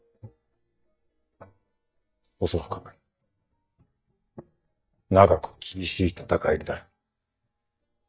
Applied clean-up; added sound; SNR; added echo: neural mask model DeepFilterNet 3.